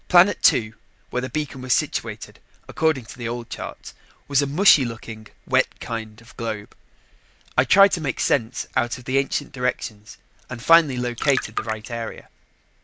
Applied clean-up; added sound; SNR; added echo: none; Trickle, dribble; 8 dB; none.